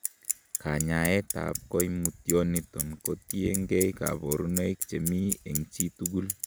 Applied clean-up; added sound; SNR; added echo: none; Bicycle; 7 dB; none.